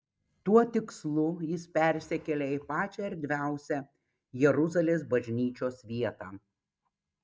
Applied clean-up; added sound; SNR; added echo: none; none; none; none.